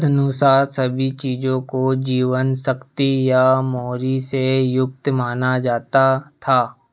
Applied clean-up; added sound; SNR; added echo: none; none; none; none.